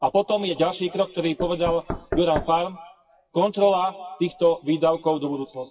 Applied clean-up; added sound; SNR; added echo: classical method WPE with log-MMSE.